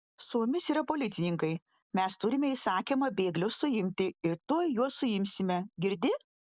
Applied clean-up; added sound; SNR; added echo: none; none; none; none.